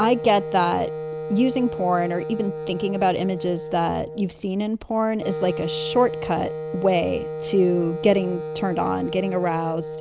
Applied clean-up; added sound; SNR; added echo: none; Wind instrument, woodwind instrument; 8 dB; none.